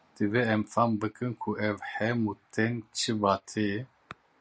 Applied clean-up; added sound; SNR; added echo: none; none; none; none.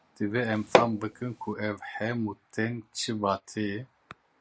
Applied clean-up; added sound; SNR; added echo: none; Hammer; -4 dB; none.